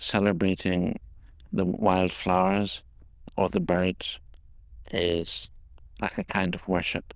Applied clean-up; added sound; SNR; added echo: neural diffusion model UNIVERSE++.